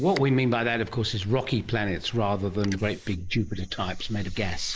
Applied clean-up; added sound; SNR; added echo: neural mask model Resemble Enhance denoiser.